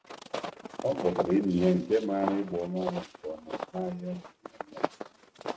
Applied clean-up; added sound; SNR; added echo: neural mask model RNNoise.